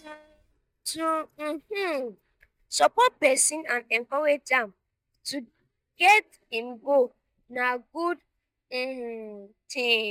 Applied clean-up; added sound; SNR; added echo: neural mask model DeepFilterNet 3.